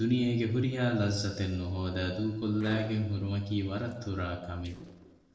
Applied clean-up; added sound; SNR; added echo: neural separator model SepFormer DNS4.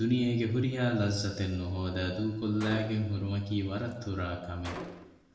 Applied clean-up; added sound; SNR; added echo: none; Gunshot, gunfire; 19 dB; reverberation time 0.9 s.